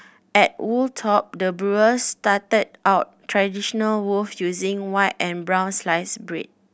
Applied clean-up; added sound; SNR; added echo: none; none; none; none.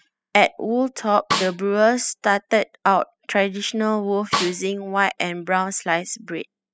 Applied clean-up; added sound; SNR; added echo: classical method spectral subtraction.